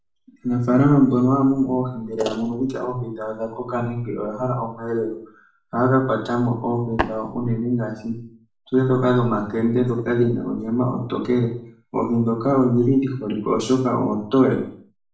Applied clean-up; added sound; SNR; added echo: none; Tap; 5 dB; reverberation time 0.5 s.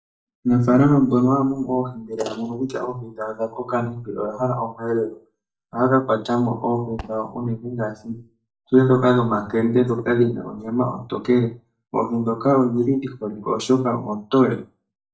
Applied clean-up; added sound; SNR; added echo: neural mask model DeepFilterNet 3.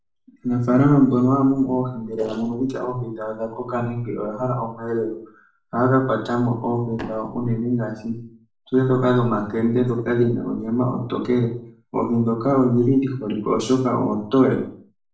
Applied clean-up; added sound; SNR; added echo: neural separator model SepFormer DNS4.